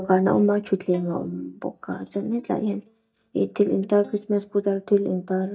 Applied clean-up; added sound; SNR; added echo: neural mask model DeepFilterNet 3.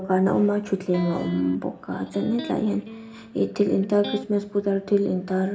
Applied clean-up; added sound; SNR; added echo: none; Electric guitar; 15 dB; reverberation time 0.4 s.